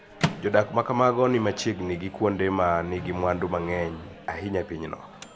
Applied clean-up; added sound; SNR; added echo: none; Microwave oven; 11 dB; none.